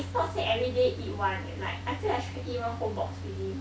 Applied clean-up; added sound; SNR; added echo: none; none; none; none.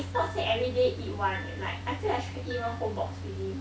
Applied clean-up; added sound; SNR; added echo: none; Piano; 19 dB; none.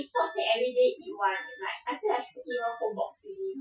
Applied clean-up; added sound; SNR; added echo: classical method Wiener filter.